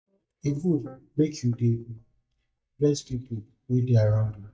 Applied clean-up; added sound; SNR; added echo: neural mask model DeepFilterNet 3.